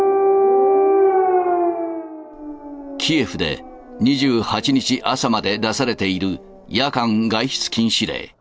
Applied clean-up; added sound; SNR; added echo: none; none; none; none.